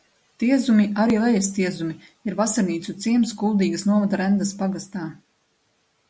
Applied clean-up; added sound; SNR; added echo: none; none; none; none.